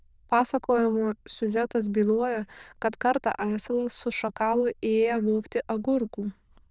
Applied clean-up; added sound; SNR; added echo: neural diffusion model UNIVERSE++.